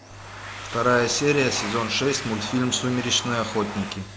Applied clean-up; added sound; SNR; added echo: none; Domestic sounds, home sounds; 10 dB; none.